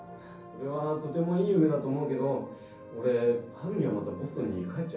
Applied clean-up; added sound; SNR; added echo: none; none; none; reverberation time 0.6 s.